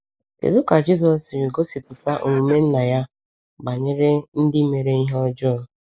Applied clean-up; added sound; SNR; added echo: neural mask model Resemble Enhance denoiser.